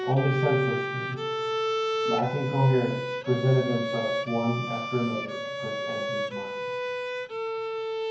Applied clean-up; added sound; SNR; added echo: none; Bowed string instrument; 2 dB; reverberation time 0.9 s.